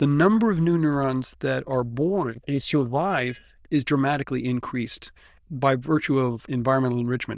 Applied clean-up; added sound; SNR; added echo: neural diffusion model UNIVERSE++.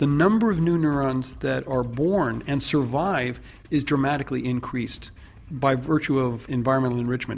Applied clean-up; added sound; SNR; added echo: none; none; none; none.